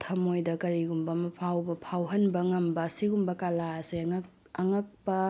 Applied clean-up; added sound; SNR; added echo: none; none; none; none.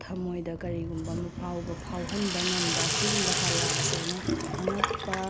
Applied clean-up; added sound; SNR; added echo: none; Sink (filling or washing) / Water tap, faucet; -3 dB; none.